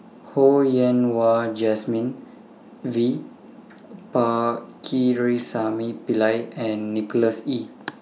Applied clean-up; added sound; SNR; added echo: none; none; none; none.